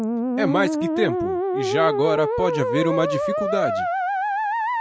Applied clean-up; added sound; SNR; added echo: none; Musical instrument; -2 dB; none.